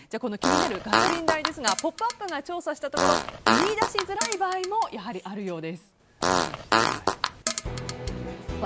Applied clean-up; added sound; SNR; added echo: none; Fart; -3 dB; none.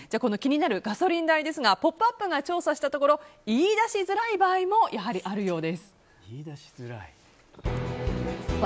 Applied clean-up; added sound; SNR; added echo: none; none; none; none.